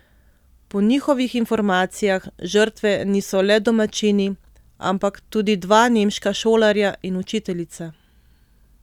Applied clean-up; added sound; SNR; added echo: none; none; none; none.